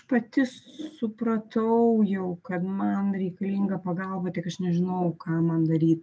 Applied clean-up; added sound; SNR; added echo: none; none; none; none.